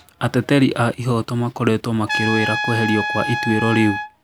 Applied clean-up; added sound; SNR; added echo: none; Trumpet; 7 dB; none.